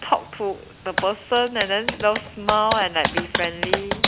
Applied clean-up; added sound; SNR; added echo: none; Computer keyboard; 4 dB; none.